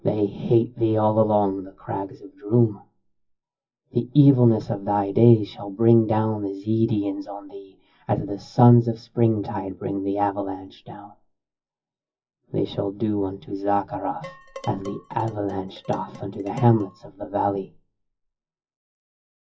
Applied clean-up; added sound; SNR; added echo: classical method WPE with log-MMSE.